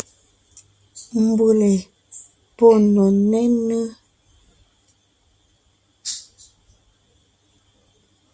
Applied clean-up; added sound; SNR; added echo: none; none; none; none.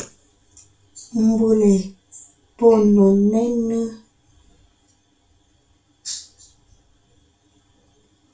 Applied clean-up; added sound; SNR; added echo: none; none; none; reverberation time 0.2 s.